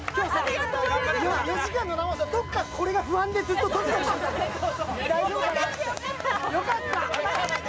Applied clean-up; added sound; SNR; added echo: none; Wind instrument, woodwind instrument; 18 dB; none.